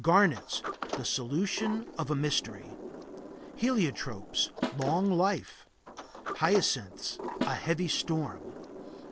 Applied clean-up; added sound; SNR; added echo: none; Sliding door + Snare drum; 9 dB; none.